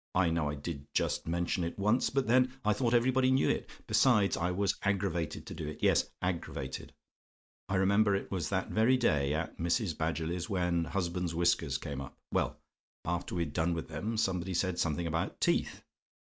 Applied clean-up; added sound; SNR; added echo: neural mask model Resemble Enhance denoiser.